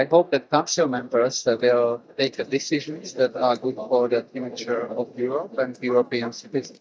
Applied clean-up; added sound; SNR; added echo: neural mask model DeepFilterNet 3.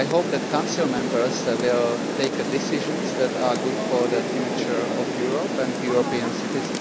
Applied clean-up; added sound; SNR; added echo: none; Rain; 1 dB; none.